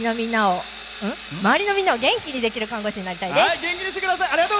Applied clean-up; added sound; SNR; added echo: none; Sawing; 13 dB; none.